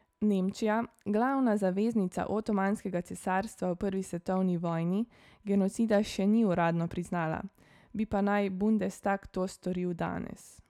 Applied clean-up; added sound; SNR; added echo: none; none; none; none.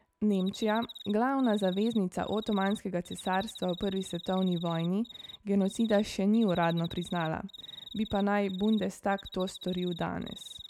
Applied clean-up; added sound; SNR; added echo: none; Cricket; 17 dB; none.